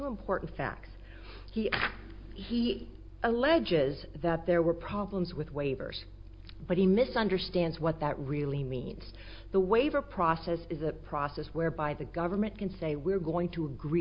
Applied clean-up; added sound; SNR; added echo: none; Mechanical fan; 15 dB; none.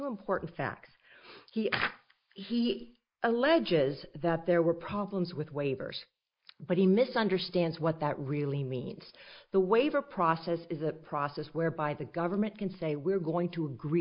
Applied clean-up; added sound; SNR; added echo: neural mask model Resemble Enhance denoiser.